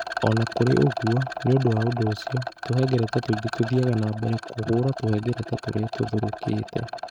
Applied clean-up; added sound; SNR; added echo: neural mask model RNNoise.